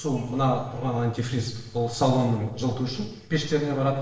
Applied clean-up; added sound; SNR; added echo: neural separator model SepFormer DNS4.